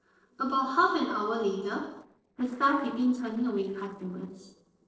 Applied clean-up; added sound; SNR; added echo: neural separator model SepFormer DNS4.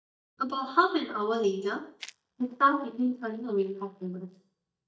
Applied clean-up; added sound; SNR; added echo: neural mask model DeepFilterNet 3.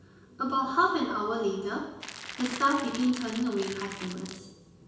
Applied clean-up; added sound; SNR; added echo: none; Crackle; 12 dB; reverberation time 0.9 s.